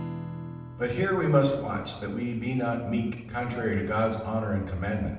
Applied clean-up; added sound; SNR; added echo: none; Strum; 15 dB; reverberation time 0.8 s.